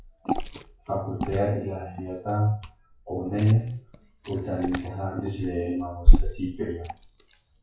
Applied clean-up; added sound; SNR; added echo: classical method WPE with log-MMSE.